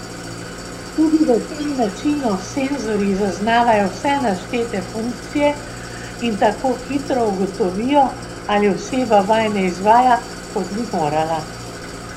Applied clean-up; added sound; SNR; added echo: none; Idling; 12 dB; none.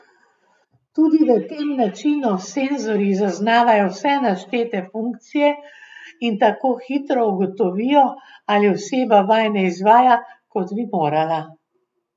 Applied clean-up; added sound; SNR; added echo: none; none; none; none.